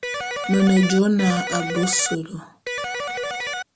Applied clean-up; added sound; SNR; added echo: none; Electric guitar; 5 dB; none.